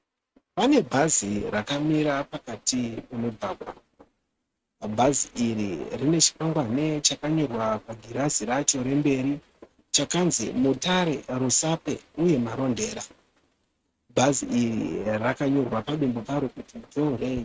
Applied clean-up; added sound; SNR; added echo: neural mask model RNNoise.